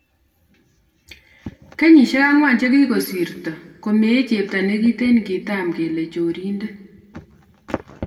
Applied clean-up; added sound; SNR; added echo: none; none; none; reverberation time 1.0 s.